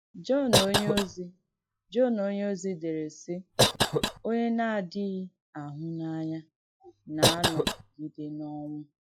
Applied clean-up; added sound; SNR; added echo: classical method log-MMSE.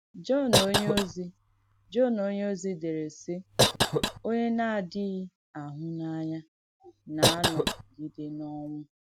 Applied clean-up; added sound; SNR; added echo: none; Cough; -2 dB; none.